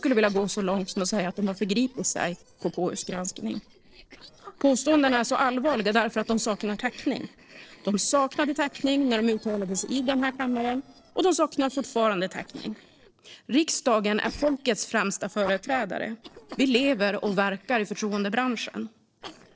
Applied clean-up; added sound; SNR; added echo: neural separator model SepFormer DNS4.